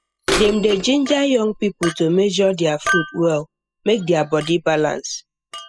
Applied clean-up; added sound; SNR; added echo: classical method spectral subtraction.